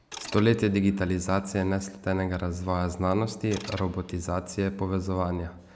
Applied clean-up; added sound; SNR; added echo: none; Mechanisms; 19 dB; none.